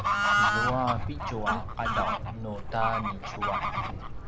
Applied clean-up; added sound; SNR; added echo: none; Bird / Fowl; -5 dB; none.